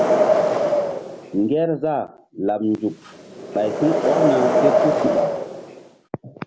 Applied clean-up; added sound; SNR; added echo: none; Wind; -3 dB; none.